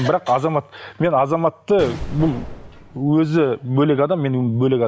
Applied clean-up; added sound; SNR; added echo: none; Explosion; 14 dB; none.